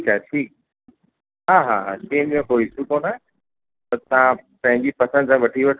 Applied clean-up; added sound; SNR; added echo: neural separator model SepFormer DNS4.